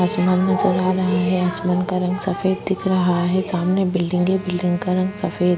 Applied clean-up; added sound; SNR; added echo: none; Wind instrument, woodwind instrument; 20 dB; none.